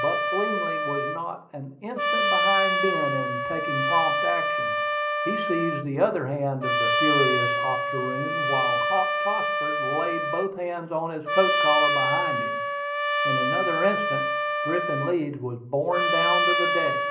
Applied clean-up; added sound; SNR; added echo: none; Trumpet; -3 dB; reverberation time 0.5 s.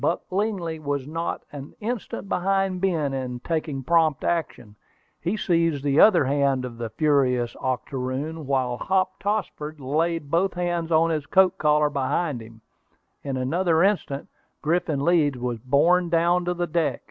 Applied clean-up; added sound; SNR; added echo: none; none; none; none.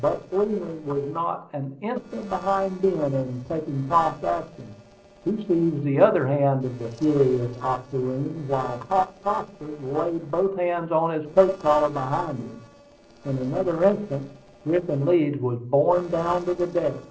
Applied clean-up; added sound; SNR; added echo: neural separator model SepFormer DNS4.